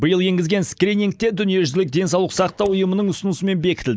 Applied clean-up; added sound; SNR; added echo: neural mask model DeepFilterNet 3.